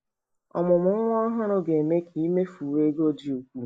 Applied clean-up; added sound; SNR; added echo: neural mask model Resemble Enhance denoiser.